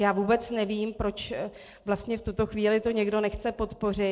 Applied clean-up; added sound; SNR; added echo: neural separator model SepFormer DNS4.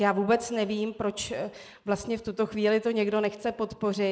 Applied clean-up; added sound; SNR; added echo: neural mask model Resemble Enhance denoiser.